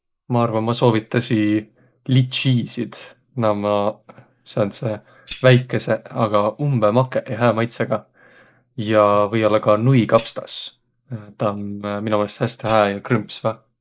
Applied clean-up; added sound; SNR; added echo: neural mask model Resemble Enhance denoiser.